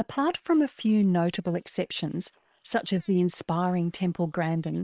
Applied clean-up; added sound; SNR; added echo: neural separator model SepFormer WHAM!.